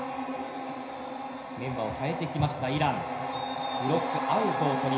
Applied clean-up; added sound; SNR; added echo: none; none; none; reverberation time 0.5 s.